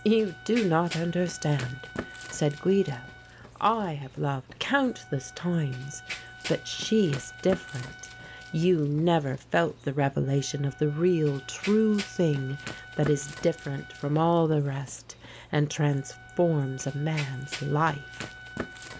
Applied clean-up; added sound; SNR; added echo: none; Wind instrument, woodwind instrument + Run; 15 dB; none.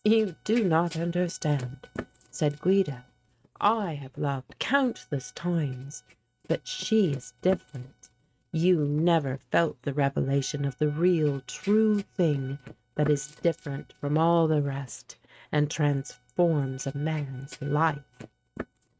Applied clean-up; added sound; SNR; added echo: neural mask model RNNoise.